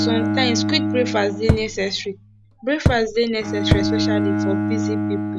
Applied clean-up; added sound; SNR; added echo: none; Thump, thud + Bowed string instrument; -2 dB; none.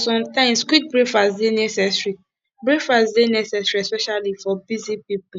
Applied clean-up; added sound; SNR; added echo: none; none; none; none.